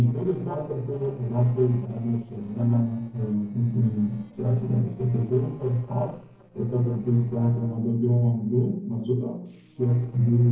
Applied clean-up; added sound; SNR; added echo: neural separator model SepFormer DNS4.